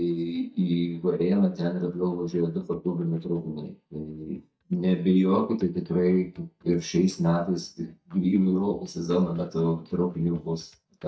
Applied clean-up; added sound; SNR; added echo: neural mask model DeepFilterNet 3.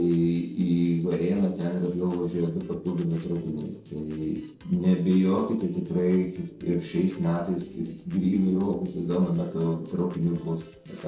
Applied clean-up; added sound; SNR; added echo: neural separator model SepFormer DNS4.